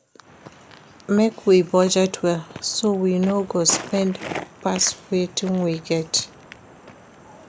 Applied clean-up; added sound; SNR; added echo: none; Walk, footsteps; 16 dB; none.